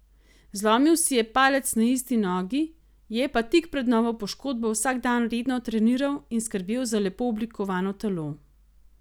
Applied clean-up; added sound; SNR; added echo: none; none; none; none.